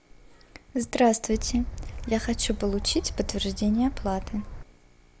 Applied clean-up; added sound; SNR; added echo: none; Gull, seagull / Wind; 7 dB; none.